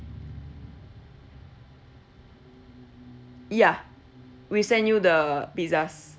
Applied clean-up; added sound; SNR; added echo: none; none; none; none.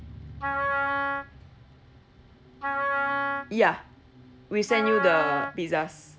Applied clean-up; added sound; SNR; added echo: none; Wind instrument, woodwind instrument; 0 dB; none.